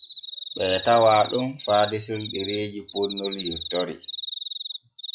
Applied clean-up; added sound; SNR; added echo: classical method log-MMSE.